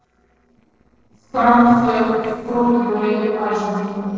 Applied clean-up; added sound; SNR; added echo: neural separator model SepFormer DNS4.